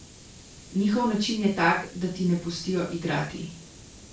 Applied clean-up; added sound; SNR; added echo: none; Hiss; 20 dB; reverberation time 0.3 s.